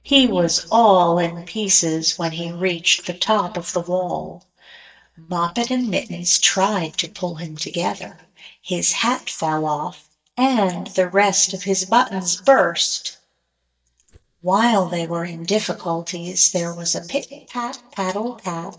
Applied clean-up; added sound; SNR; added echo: neural mask model DeepFilterNet 3.